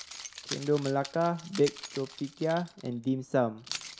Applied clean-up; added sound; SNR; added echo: none; Keys jangling; 13 dB; none.